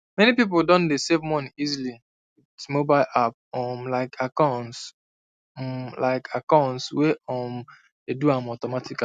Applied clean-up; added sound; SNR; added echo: none; none; none; none.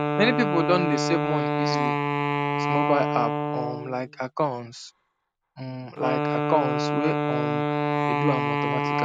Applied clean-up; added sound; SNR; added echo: none; Wind instrument, woodwind instrument; -2 dB; none.